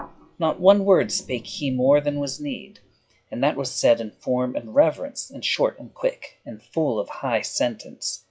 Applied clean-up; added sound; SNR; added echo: classical method log-MMSE.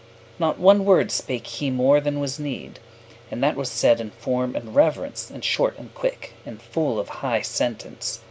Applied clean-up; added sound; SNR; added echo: none; none; none; none.